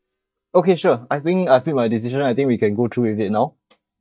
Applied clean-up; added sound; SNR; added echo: neural mask model DeepFilterNet 3.